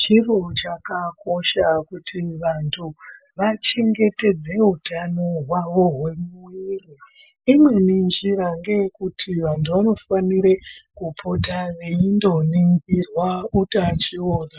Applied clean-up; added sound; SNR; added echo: neural mask model Resemble Enhance denoiser.